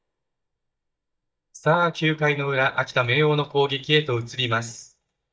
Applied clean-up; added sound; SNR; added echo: neural mask model DeepFilterNet 3.